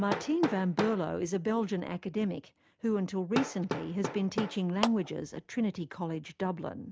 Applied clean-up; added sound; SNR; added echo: none; Clapping + Hammer; 8 dB; none.